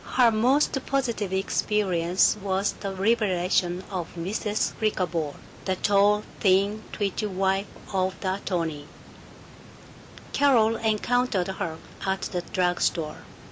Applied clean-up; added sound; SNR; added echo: none; none; none; none.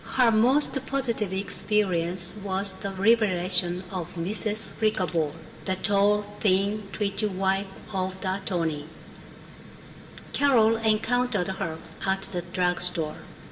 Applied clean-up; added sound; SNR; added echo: none; Cutlery, silverware; 19 dB; reverberation time 2.1 s.